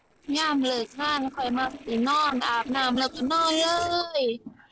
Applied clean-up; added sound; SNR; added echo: neural separator model SepFormer DNS4.